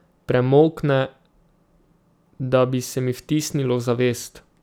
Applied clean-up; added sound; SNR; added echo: none; none; none; none.